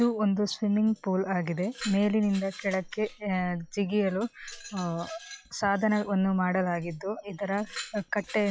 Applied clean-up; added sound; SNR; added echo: classical method log-MMSE.